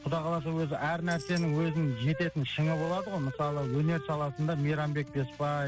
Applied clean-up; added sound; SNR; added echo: none; Wind instrument, woodwind instrument + Tambourine; 14 dB; none.